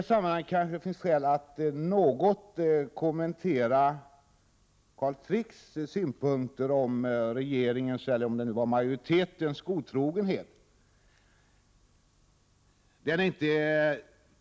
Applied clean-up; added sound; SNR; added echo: none; none; none; none.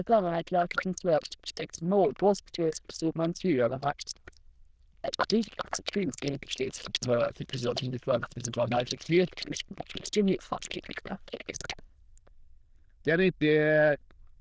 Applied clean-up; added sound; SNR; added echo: neural diffusion model UNIVERSE++.